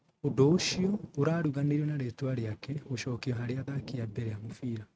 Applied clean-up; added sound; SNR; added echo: neural mask model RNNoise.